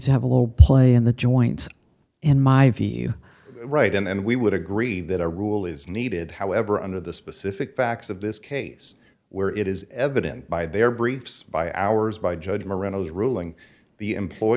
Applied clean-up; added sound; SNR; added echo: none; none; none; none.